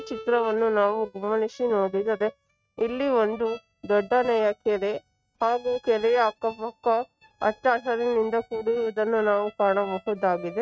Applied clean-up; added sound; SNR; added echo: neural mask model RNNoise.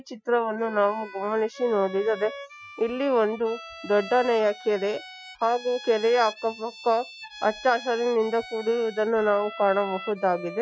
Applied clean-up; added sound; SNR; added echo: classical method Wiener filter.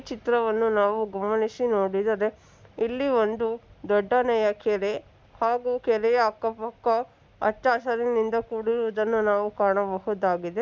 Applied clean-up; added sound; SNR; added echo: none; none; none; none.